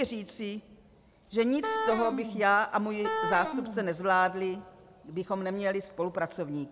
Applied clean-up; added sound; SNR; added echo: none; Wind instrument, woodwind instrument; 4 dB; none.